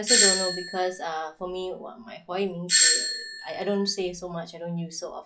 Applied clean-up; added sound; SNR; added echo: classical method log-MMSE.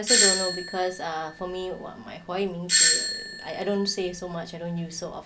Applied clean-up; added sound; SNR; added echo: none; Doorbell; -4 dB; none.